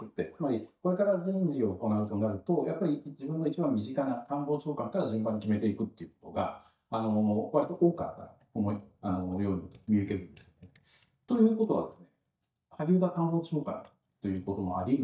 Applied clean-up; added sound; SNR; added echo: neural mask model DeepFilterNet 3.